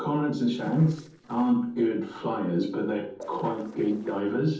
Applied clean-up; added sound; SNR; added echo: neural separator model SepFormer DNS4.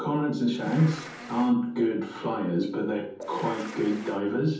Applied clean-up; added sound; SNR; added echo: none; Insect; 15 dB; reverberation time 0.6 s.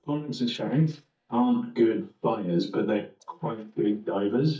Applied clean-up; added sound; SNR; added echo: neural mask model DeepFilterNet 3.